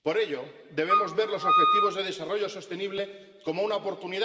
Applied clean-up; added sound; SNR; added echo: none; Wind instrument, woodwind instrument; -5 dB; reverberation time 1.9 s.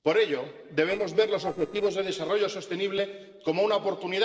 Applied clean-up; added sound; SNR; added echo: neural separator model SepFormer DNS4.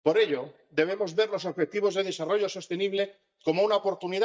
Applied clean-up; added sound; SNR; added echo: neural mask model DeepFilterNet 3.